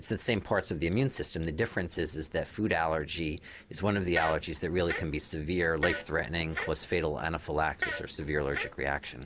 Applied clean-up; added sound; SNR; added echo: none; Fart; 7 dB; none.